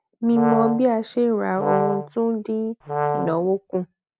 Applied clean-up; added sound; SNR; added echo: none; Brass instrument; 5 dB; none.